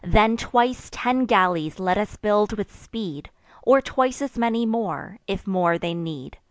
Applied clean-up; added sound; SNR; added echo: none; none; none; none.